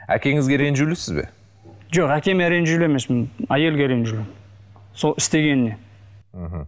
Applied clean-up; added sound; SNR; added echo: none; none; none; none.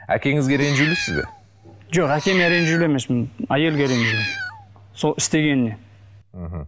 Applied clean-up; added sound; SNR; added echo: none; Meow; 7 dB; none.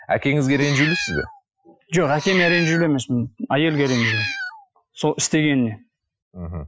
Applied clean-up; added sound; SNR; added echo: classical method Wiener filter.